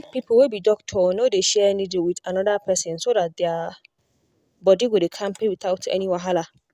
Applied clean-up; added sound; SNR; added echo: none; none; none; none.